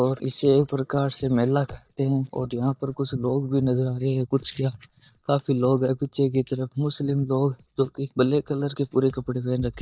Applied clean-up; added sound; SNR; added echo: neural mask model DeepFilterNet 3.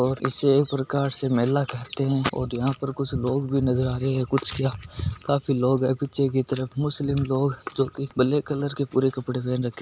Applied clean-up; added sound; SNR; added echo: none; none; none; none.